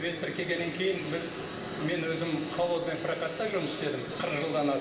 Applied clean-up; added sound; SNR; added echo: none; Doorbell; 19 dB; reverberation time 2.5 s.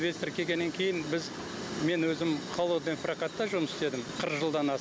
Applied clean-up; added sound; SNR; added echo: none; none; none; none.